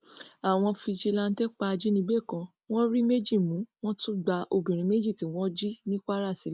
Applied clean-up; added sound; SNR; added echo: none; none; none; none.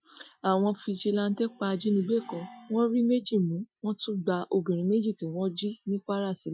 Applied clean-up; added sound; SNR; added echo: classical method Wiener filter.